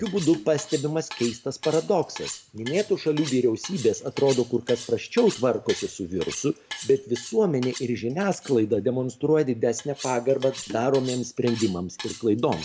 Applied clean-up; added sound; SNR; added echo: none; Cutlery, silverware; 15 dB; none.